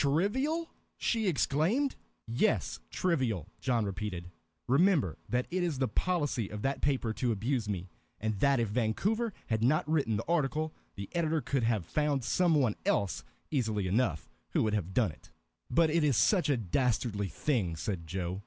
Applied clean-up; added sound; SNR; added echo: none; none; none; none.